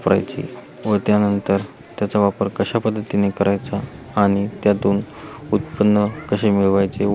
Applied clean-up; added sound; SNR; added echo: none; none; none; none.